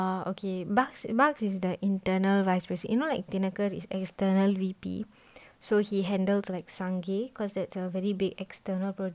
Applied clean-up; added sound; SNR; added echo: none; none; none; none.